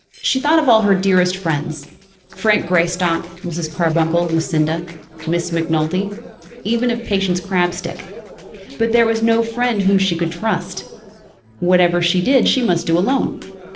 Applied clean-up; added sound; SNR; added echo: neural separator model SepFormer DNS4.